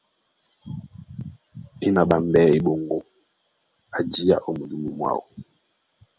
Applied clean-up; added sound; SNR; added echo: none; none; none; none.